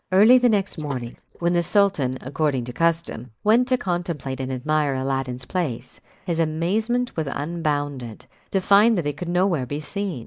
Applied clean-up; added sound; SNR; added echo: neural mask model Resemble Enhance denoiser.